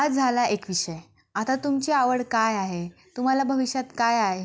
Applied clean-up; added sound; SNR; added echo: none; none; none; none.